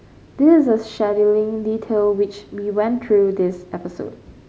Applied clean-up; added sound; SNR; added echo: none; none; none; none.